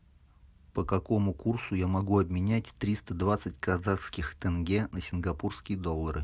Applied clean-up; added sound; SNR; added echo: none; none; none; none.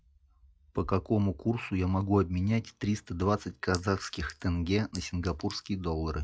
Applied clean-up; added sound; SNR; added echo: classical method log-MMSE.